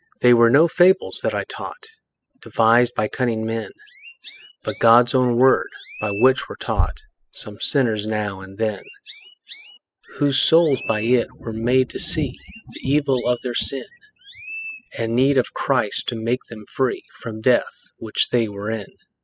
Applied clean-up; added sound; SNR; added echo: classical method spectral subtraction.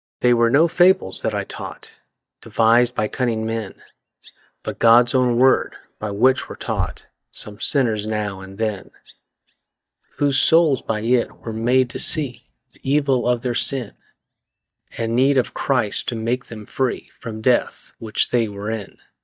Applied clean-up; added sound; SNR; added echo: neural mask model DeepFilterNet 3.